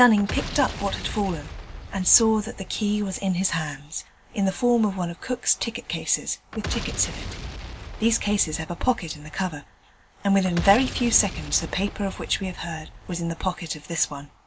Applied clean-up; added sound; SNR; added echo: none; Boom; 10 dB; none.